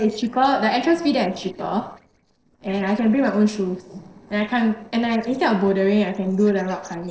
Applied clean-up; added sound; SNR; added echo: neural separator model SepFormer DNS4.